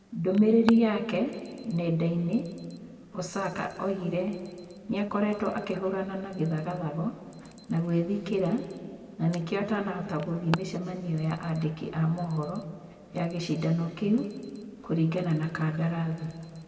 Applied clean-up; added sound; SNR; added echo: none; Alarm; 19 dB; reverberation time 2.1 s.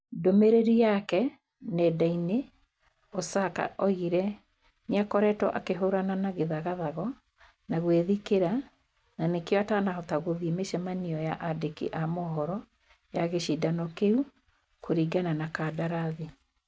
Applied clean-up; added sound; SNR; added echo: none; none; none; none.